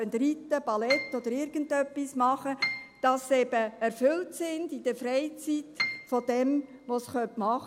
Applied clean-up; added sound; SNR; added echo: none; Piano; 10 dB; none.